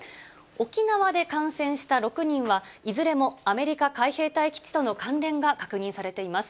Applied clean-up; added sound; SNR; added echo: none; none; none; none.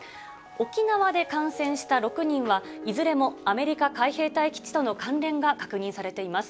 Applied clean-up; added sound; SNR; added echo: none; Piano; 16 dB; none.